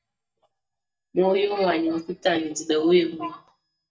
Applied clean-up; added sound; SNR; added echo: neural mask model DeepFilterNet 3.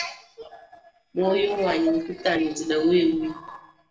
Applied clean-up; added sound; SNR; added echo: neural separator model SepFormer DNS4.